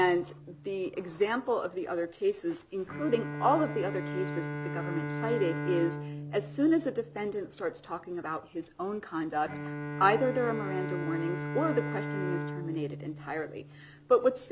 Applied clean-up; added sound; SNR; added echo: none; Bowed string instrument; 7 dB; none.